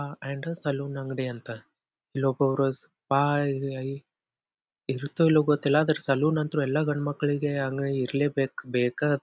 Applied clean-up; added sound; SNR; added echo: none; none; none; none.